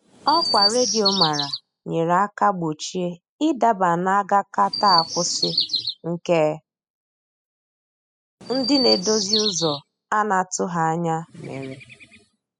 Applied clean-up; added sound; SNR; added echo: classical method spectral subtraction.